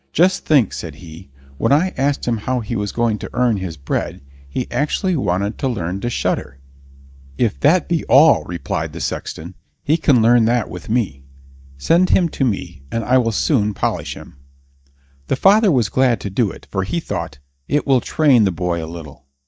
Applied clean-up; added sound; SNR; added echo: neural mask model DeepFilterNet 3.